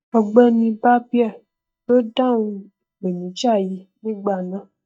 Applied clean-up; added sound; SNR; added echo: neural mask model DeepFilterNet 3.